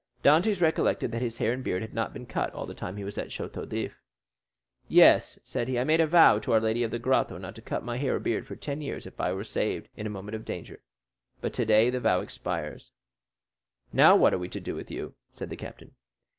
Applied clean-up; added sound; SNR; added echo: none; none; none; none.